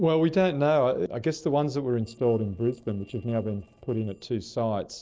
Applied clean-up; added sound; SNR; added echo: neural separator model SepFormer DNS4.